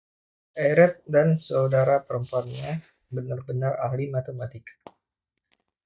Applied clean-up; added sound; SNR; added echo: neural mask model DeepFilterNet 3.